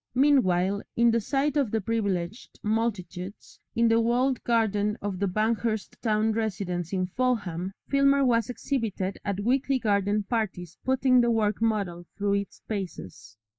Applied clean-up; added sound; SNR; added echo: neural mask model Resemble Enhance denoiser.